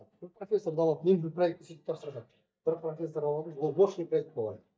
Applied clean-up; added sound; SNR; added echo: neural mask model DeepFilterNet 3.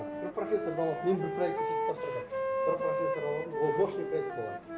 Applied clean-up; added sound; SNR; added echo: none; Wind instrument, woodwind instrument; 0 dB; none.